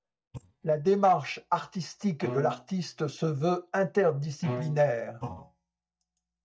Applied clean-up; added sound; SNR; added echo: neural mask model DeepFilterNet 3.